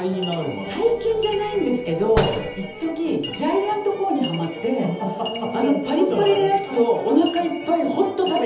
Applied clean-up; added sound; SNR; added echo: none; Slam; 12 dB; reverberation time 0.8 s.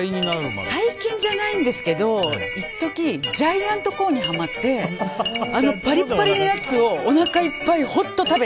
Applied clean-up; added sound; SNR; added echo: none; none; none; none.